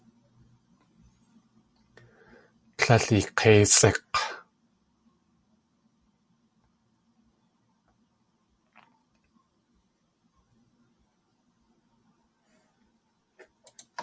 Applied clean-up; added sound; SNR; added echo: none; none; none; none.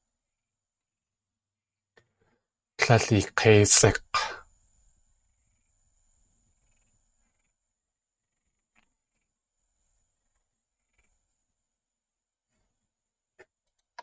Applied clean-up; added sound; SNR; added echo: neural mask model RNNoise.